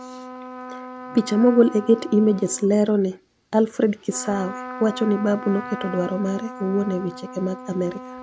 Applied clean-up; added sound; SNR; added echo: none; Trumpet; 14 dB; none.